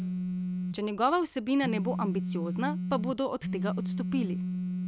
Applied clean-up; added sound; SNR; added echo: none; Telephone; 1 dB; none.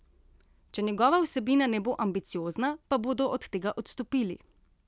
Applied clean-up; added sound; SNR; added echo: none; none; none; none.